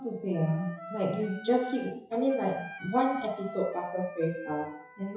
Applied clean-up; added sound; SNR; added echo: classical method WPE with log-MMSE.